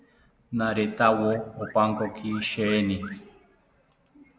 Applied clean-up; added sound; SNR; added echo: none; Alarm / Car; 18 dB; none.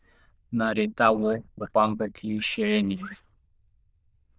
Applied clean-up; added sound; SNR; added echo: neural diffusion model UNIVERSE++.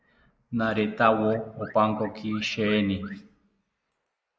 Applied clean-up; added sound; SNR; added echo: neural mask model Resemble Enhance denoiser.